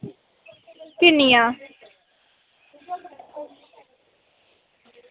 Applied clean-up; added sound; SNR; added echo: none; none; none; none.